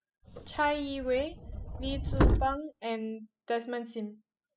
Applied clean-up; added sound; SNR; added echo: classical method spectral subtraction.